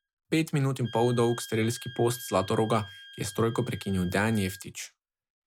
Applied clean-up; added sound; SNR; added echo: none; Wind instrument, woodwind instrument; 20 dB; none.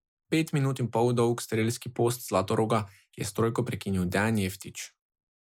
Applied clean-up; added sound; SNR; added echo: neural mask model Resemble Enhance denoiser.